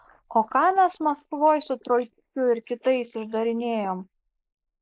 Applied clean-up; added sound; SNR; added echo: neural mask model Resemble Enhance denoiser.